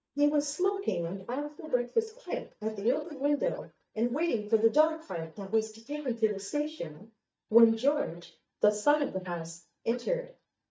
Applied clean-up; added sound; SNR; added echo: neural mask model DeepFilterNet 3.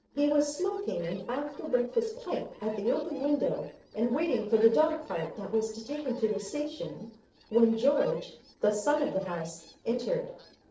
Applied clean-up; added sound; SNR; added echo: neural separator model SepFormer DNS4.